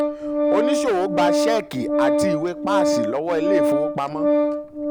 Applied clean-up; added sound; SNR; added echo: none; Organ; -4 dB; none.